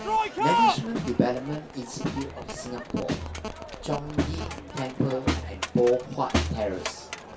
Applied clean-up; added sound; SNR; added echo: none; Crowd; 0 dB; reverberation time 0.2 s.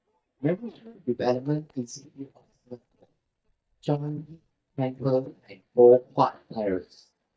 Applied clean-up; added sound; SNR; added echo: neural mask model DeepFilterNet 3.